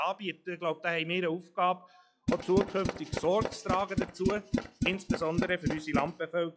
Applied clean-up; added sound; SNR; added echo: classical method log-MMSE.